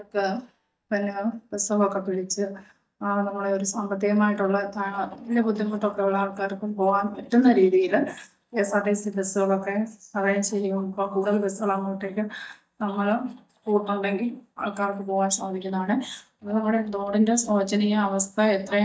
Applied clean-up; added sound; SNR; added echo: neural mask model DeepFilterNet 3.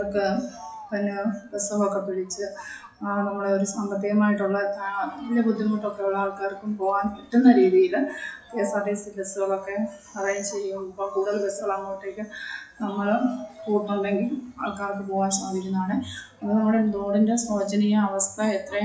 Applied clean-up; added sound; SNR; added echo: classical method WPE with log-MMSE.